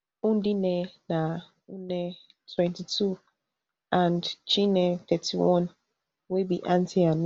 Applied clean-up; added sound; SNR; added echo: none; none; none; none.